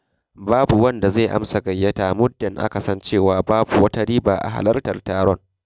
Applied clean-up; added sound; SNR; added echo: none; none; none; none.